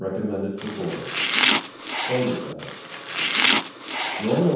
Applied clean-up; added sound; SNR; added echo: none; Domestic sounds, home sounds; -5 dB; reverberation time 0.9 s.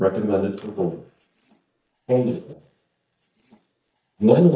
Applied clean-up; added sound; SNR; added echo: neural mask model DeepFilterNet 3.